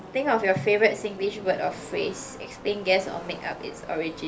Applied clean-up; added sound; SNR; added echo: none; Car passing by / Race car, auto racing; 15 dB; reverberation time 0.3 s.